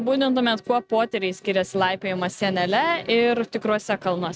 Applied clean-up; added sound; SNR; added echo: neural mask model RNNoise.